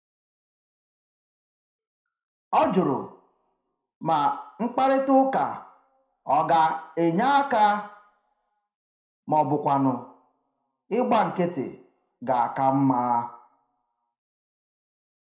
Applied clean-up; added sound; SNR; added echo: none; none; none; reverberation time 0.4 s.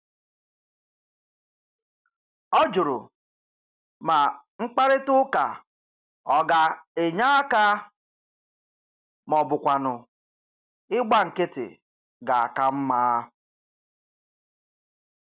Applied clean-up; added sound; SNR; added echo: none; none; none; none.